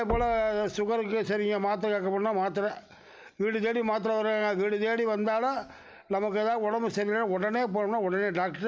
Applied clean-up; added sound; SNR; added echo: none; Knock; 14 dB; none.